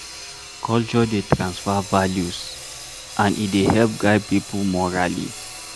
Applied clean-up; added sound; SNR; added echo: none; Sawing; 14 dB; none.